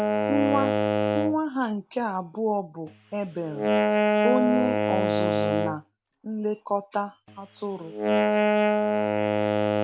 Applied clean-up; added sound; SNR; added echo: none; Wind instrument, woodwind instrument; -4 dB; none.